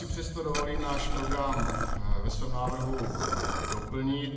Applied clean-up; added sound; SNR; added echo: none; Liquid; -3 dB; reverberation time 1.2 s.